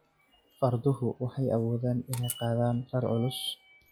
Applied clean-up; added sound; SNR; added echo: classical method log-MMSE.